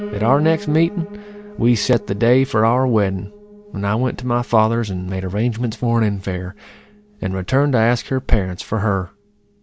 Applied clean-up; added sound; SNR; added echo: none; Piano; 18 dB; none.